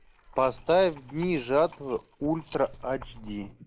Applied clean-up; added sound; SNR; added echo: neural mask model Resemble Enhance denoiser.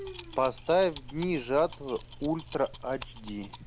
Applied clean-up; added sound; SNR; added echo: none; Keys jangling; 1 dB; none.